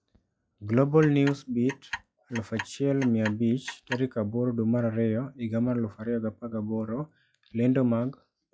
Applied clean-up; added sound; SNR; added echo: classical method log-MMSE.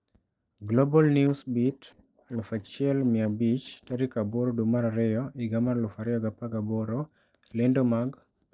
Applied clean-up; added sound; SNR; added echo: neural separator model SepFormer DNS4.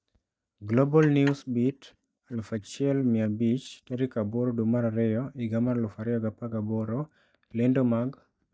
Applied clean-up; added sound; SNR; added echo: neural mask model DeepFilterNet 3.